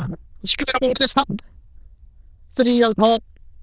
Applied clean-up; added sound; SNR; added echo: neural diffusion model UNIVERSE++.